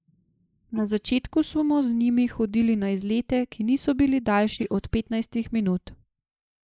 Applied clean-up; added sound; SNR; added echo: neural mask model Resemble Enhance denoiser.